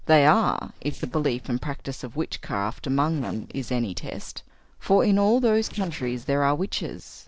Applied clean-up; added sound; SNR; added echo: neural separator model SepFormer DNS4.